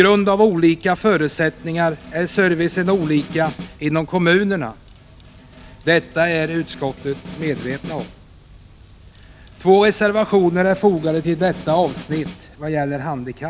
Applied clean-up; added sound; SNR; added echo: none; Snare drum; 18 dB; none.